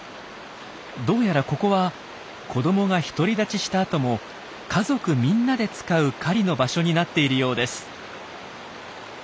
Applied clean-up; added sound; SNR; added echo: none; none; none; none.